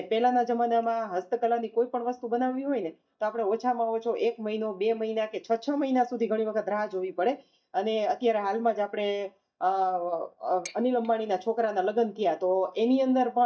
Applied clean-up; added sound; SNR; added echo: neural mask model DeepFilterNet 3.